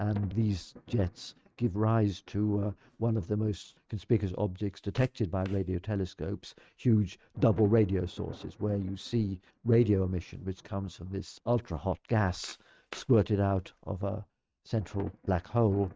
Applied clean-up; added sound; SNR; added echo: neural mask model RNNoise.